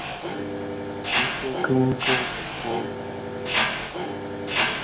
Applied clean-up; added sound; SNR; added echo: none; Mechanisms; -4 dB; none.